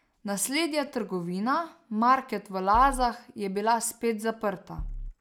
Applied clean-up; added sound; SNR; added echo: none; Bass drum; 7 dB; none.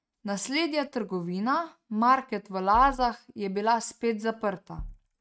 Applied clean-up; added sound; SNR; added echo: neural mask model RNNoise.